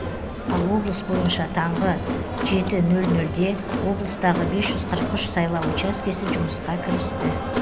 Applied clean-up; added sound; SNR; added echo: none; Crowd; 3 dB; none.